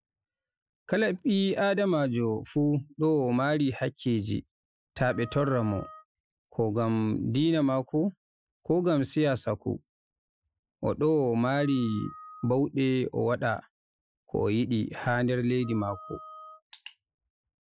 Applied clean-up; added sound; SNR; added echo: classical method Wiener filter.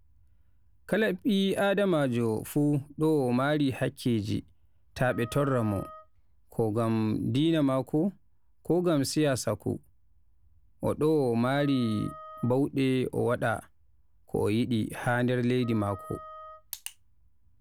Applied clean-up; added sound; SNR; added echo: none; Wind instrument, woodwind instrument; 18 dB; none.